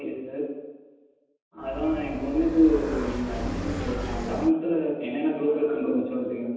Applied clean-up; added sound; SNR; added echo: none; Motorcycle; 6 dB; reverberation time 1.1 s.